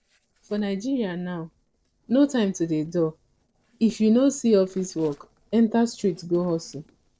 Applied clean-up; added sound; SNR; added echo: neural separator model SepFormer DNS4.